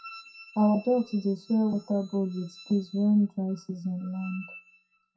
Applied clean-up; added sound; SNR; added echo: classical method WPE with log-MMSE.